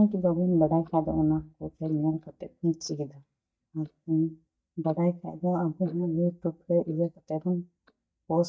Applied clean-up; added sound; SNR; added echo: neural mask model DeepFilterNet 3.